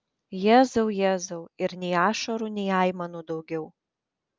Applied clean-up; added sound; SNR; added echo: none; none; none; none.